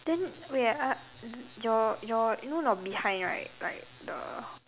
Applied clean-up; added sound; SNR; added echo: none; none; none; none.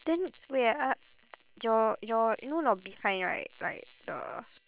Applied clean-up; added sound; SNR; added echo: neural separator model SepFormer WHAM!.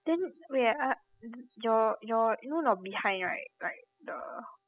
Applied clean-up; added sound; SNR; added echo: classical method spectral subtraction.